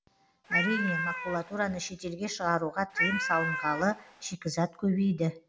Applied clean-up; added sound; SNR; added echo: none; Cat; 2 dB; none.